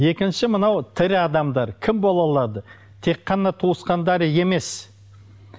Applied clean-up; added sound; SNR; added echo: none; none; none; none.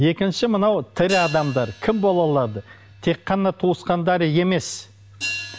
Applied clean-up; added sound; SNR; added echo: none; Hi-hat; 15 dB; none.